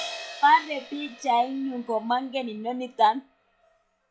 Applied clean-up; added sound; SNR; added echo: classical method log-MMSE.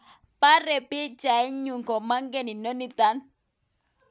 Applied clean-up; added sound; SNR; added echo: none; none; none; none.